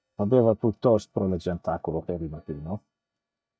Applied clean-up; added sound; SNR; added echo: neural mask model DeepFilterNet 3.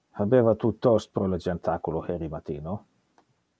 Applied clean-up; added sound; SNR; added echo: none; none; none; none.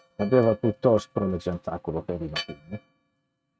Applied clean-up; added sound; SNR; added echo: neural mask model RNNoise.